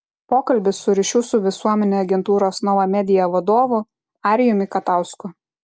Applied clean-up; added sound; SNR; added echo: none; none; none; none.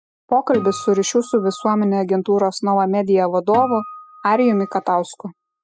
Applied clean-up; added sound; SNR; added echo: classical method spectral subtraction.